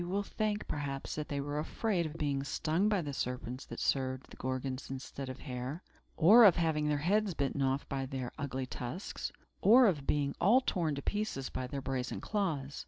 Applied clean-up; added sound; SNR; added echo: none; none; none; none.